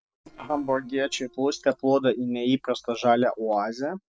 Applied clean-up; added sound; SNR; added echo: neural separator model SepFormer DNS4.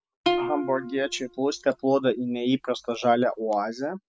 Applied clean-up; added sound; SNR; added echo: none; Plucked string instrument; 8 dB; none.